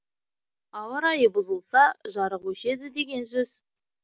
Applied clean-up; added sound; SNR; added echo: none; none; none; none.